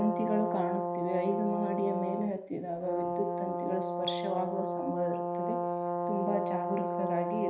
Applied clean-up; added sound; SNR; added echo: none; Brass instrument; -1 dB; reverberation time 0.5 s.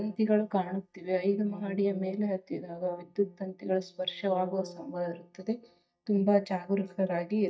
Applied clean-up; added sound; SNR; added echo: neural mask model DeepFilterNet 3.